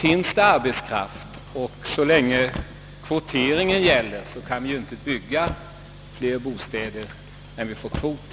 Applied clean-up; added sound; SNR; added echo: none; Motor vehicle (road); 18 dB; none.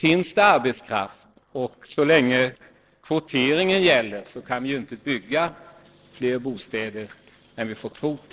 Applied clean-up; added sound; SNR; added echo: neural separator model SepFormer DNS4.